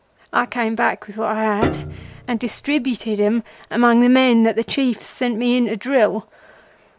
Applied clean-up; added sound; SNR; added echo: none; Piano; 10 dB; none.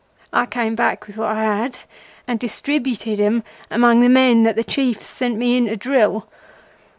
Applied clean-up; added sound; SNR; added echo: none; none; none; none.